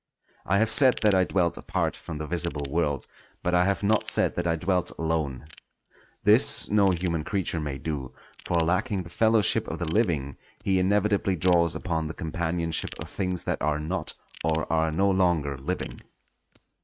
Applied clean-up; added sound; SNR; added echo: neural mask model RNNoise.